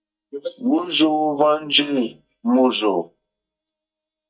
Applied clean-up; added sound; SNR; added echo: neural mask model DeepFilterNet 3.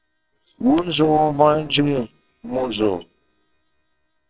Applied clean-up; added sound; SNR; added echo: neural separator model SepFormer WHAMR!.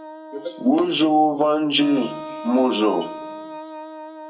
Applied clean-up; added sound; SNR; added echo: none; Wind instrument, woodwind instrument; 14 dB; reverberation time 0.2 s.